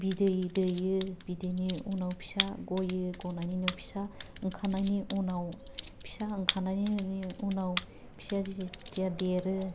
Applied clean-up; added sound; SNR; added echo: none; Computer keyboard; 2 dB; none.